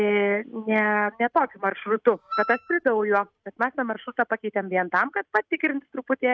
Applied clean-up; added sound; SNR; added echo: neural mask model RNNoise.